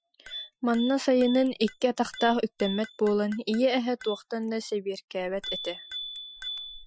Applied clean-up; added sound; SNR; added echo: classical method Wiener filter.